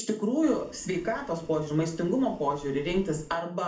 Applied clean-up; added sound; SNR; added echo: none; Boiling; 19 dB; reverberation time 0.4 s.